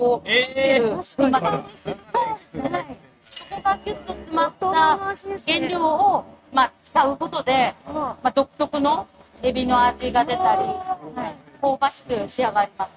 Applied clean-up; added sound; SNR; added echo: neural mask model RNNoise.